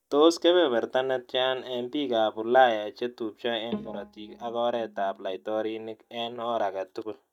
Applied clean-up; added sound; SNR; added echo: neural mask model DeepFilterNet 3.